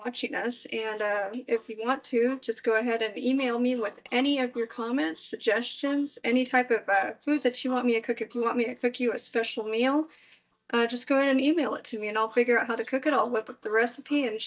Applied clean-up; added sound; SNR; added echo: neural mask model DeepFilterNet 3.